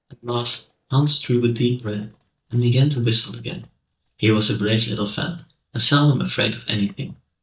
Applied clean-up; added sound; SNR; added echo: neural mask model DeepFilterNet 3.